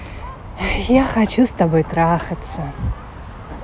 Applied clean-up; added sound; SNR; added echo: none; none; none; none.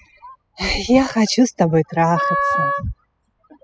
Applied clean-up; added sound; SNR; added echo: classical method spectral subtraction.